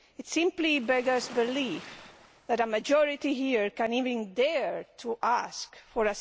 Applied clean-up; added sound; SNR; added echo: none; Waves, surf; 20 dB; none.